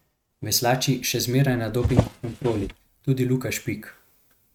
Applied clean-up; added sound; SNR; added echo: neural mask model RNNoise.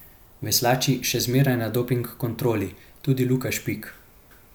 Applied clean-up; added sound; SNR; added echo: none; none; none; none.